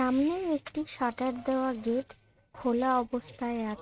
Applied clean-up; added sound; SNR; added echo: neural mask model RNNoise.